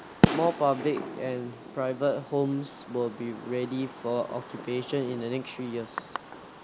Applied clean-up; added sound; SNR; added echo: none; Fireworks; 3 dB; none.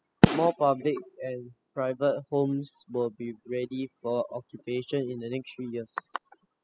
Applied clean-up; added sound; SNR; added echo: classical method spectral subtraction.